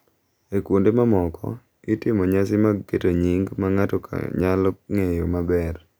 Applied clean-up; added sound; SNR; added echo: none; none; none; none.